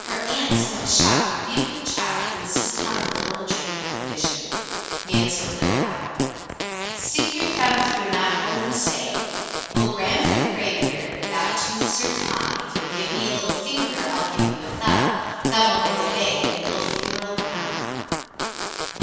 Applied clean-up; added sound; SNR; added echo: none; Fart; 1 dB; reverberation time 2.1 s.